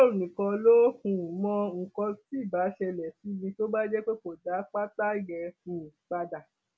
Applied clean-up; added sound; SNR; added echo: none; none; none; none.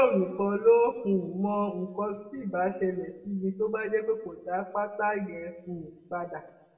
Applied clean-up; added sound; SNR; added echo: none; none; none; reverberation time 0.7 s.